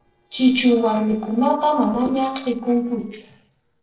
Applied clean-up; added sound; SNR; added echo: neural separator model SepFormer DNS4.